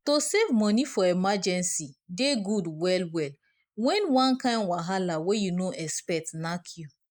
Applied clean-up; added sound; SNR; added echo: neural mask model Resemble Enhance denoiser.